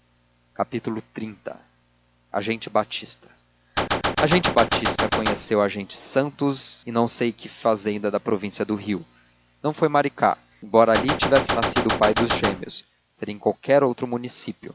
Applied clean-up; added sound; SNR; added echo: none; Gunshot, gunfire; 0 dB; none.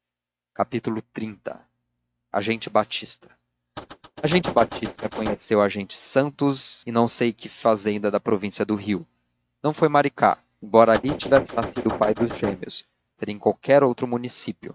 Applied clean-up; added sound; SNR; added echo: neural mask model RNNoise.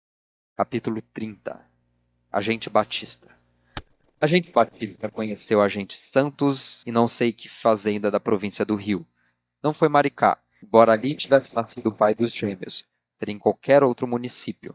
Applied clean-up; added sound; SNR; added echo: neural mask model DeepFilterNet 3.